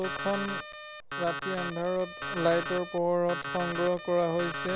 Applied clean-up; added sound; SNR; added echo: none; Alarm; 4 dB; none.